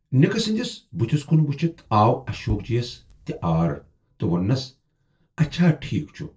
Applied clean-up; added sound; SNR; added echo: neural separator model SepFormer DNS4.